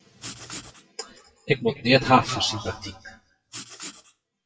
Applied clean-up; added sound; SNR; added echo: classical method WPE with log-MMSE.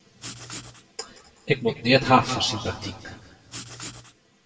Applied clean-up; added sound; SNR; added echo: none; Writing; 14 dB; reverberation time 1.6 s.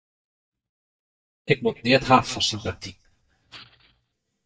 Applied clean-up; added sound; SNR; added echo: neural mask model DeepFilterNet 3.